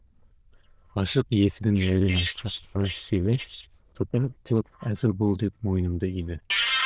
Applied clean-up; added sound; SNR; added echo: neural diffusion model UNIVERSE++.